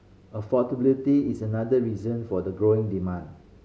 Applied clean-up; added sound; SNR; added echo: none; none; none; none.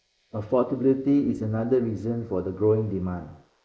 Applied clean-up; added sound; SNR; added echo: neural mask model Resemble Enhance denoiser.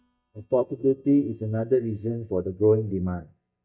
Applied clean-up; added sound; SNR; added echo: neural mask model DeepFilterNet 3.